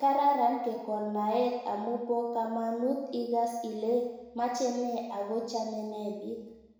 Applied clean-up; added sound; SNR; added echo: none; none; none; reverberation time 1.0 s.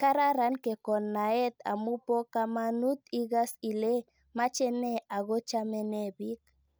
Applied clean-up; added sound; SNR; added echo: none; none; none; none.